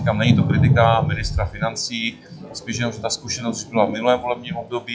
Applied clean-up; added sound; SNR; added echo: classical method WPE with log-MMSE.